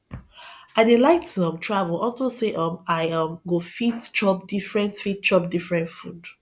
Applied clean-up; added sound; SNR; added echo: none; none; none; none.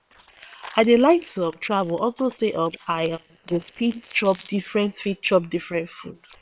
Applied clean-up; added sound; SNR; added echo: neural separator model SepFormer WHAM!.